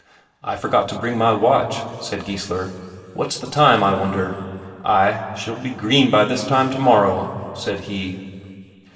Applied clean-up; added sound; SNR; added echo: none; none; none; reverberation time 2.7 s.